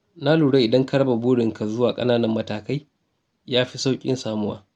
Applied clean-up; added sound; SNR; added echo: none; none; none; none.